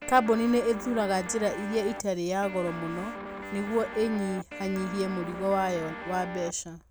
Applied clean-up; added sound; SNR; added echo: none; Guitar; 10 dB; none.